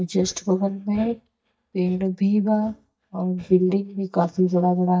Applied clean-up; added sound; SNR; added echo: neural mask model DeepFilterNet 3.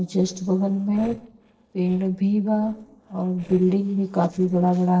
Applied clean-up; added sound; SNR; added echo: neural separator model SepFormer DNS4.